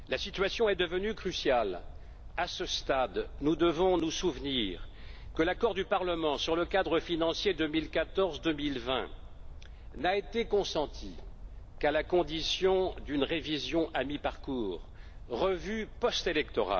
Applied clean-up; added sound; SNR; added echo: none; Bird; 13 dB; none.